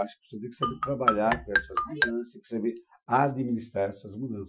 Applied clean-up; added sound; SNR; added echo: classical method Wiener filter.